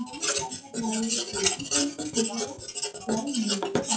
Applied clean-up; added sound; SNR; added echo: classical method WPE with log-MMSE.